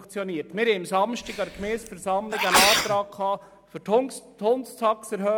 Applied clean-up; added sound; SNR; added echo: none; Sneeze; 0 dB; none.